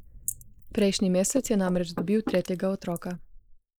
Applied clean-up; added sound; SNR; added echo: neural mask model Resemble Enhance denoiser.